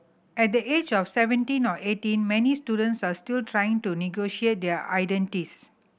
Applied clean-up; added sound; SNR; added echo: none; none; none; none.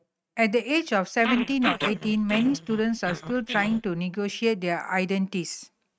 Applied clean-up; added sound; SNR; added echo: neural mask model RNNoise.